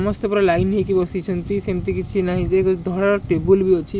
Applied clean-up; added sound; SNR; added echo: none; none; none; none.